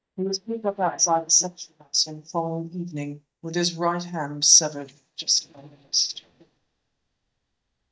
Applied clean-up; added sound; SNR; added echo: neural mask model DeepFilterNet 3.